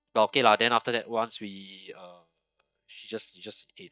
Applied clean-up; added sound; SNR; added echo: neural mask model DeepFilterNet 3.